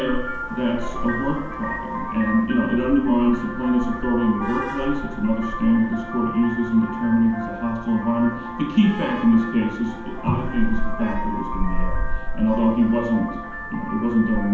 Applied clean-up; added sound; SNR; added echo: none; Vehicle horn, car horn, honking; 5 dB; reverberation time 0.9 s.